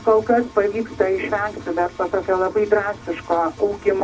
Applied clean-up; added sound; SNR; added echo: none; Engine; 19 dB; reverberation time 0.4 s.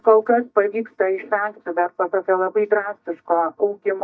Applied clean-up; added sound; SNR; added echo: neural mask model DeepFilterNet 3.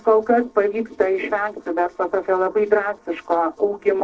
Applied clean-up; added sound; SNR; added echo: neural separator model SepFormer DNS4.